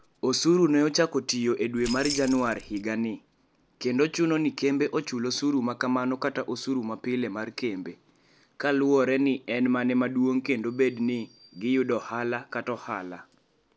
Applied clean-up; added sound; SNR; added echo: none; Keys jangling; 10 dB; none.